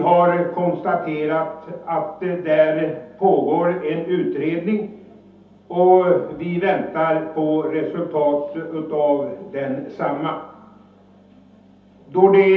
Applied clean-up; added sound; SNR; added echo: none; none; none; reverberation time 0.6 s.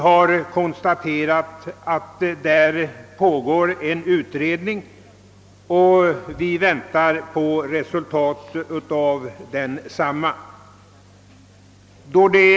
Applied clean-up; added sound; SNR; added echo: none; none; none; none.